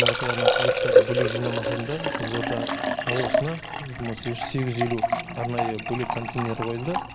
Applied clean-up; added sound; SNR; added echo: none; Liquid; -4 dB; none.